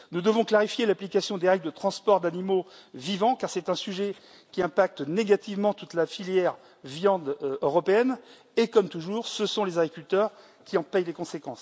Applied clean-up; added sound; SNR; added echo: none; none; none; none.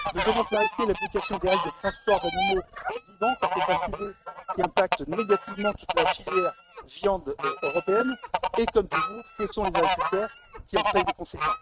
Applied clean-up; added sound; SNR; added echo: neural mask model RNNoise.